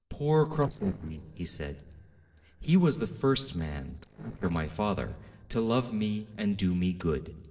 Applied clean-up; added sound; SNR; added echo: neural separator model SepFormer DNS4.